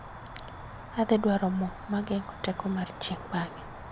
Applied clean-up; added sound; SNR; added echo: none; Cricket; 12 dB; none.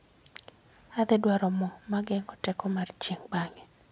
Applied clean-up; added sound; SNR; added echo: none; none; none; none.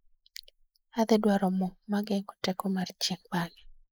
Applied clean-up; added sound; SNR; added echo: neural mask model Resemble Enhance denoiser.